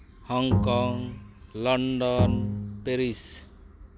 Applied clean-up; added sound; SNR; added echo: none; Bowed string instrument; 0 dB; none.